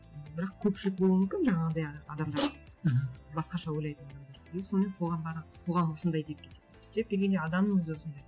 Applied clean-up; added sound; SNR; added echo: none; none; none; none.